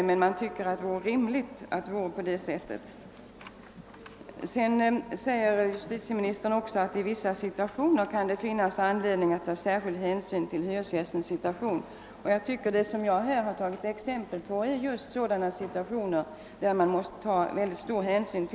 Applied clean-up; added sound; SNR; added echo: none; none; none; none.